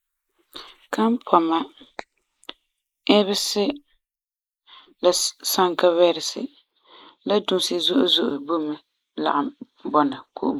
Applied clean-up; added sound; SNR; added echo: neural mask model Resemble Enhance denoiser.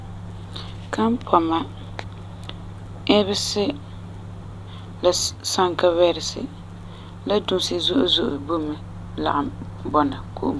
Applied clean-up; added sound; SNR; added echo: none; Microwave oven; 12 dB; none.